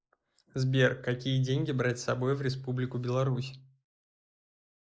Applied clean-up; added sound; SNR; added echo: neural mask model Resemble Enhance denoiser.